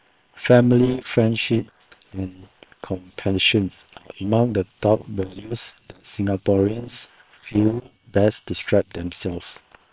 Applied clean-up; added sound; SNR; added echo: neural separator model SepFormer WHAM!.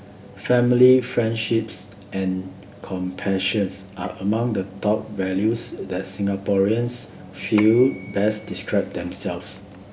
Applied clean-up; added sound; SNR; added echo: none; Bell / Telephone; 18 dB; none.